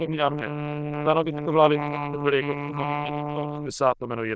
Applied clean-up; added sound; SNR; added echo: neural diffusion model UNIVERSE++.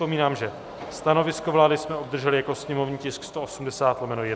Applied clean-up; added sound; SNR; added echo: none; none; none; none.